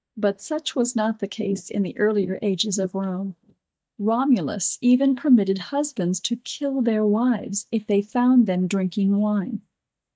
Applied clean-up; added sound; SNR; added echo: neural mask model DeepFilterNet 3.